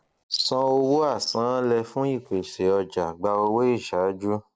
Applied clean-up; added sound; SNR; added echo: neural separator model SepFormer DNS4.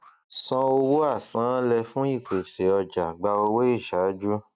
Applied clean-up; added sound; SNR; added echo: neural mask model RNNoise.